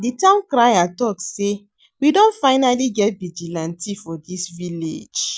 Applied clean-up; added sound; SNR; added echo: none; none; none; none.